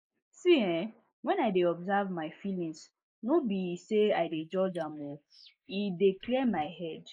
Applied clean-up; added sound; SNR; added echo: neural mask model Resemble Enhance denoiser.